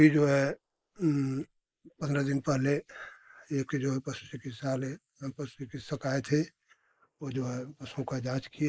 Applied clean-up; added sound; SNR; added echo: neural mask model Resemble Enhance denoiser.